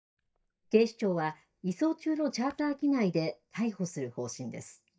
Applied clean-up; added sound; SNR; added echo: neural mask model DeepFilterNet 3.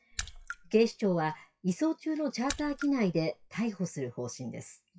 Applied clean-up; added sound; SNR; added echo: classical method WPE with log-MMSE.